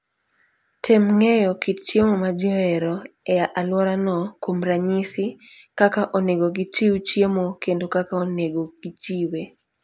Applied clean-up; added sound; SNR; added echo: none; none; none; none.